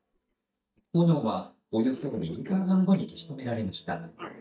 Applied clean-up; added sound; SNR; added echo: neural mask model DeepFilterNet 3.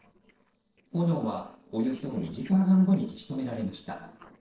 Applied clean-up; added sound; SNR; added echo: neural separator model SepFormer DNS4.